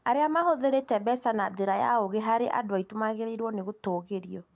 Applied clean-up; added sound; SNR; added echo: none; none; none; none.